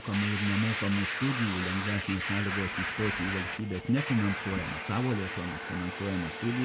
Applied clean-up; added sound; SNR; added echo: none; Domestic sounds, home sounds; 4 dB; reverberation time 1.2 s.